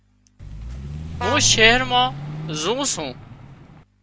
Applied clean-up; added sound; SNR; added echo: none; Vehicle horn, car horn, honking + Vehicle; 7 dB; none.